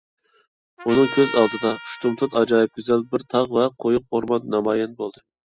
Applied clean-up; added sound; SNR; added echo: classical method spectral subtraction.